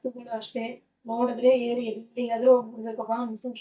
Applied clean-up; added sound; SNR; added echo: neural mask model DeepFilterNet 3.